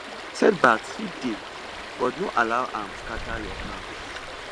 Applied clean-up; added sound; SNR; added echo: none; Stream; 9 dB; none.